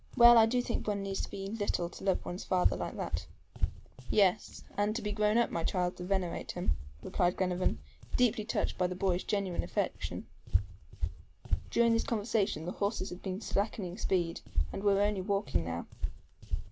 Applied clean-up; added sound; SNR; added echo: none; Walk, footsteps; 2 dB; none.